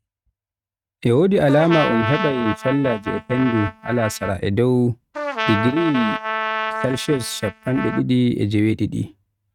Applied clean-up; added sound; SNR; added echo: neural mask model RNNoise.